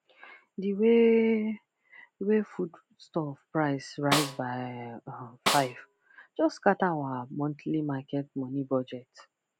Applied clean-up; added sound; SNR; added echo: none; Snare drum; 3 dB; none.